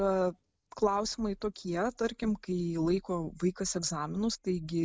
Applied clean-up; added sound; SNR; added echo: none; none; none; none.